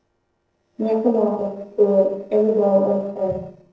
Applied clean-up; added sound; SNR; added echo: neural separator model SepFormer DNS4.